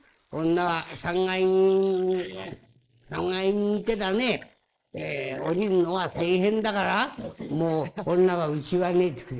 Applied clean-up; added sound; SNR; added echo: neural mask model Resemble Enhance denoiser.